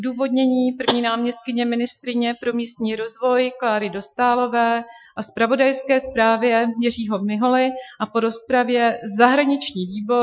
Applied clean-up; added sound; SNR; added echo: classical method Wiener filter.